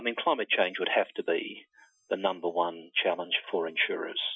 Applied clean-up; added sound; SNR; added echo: classical method Wiener filter.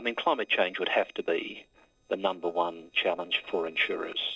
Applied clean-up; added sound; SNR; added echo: neural separator model SepFormer DNS4.